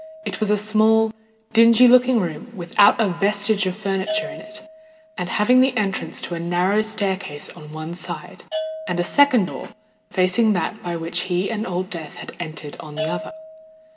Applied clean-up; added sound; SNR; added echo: none; Bell / Percussion; 15 dB; none.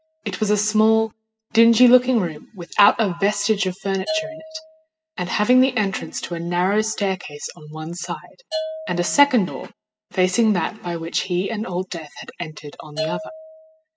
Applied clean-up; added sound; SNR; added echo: classical method spectral subtraction.